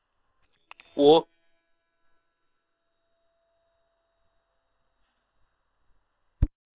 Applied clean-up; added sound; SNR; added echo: neural separator model SepFormer WHAM!.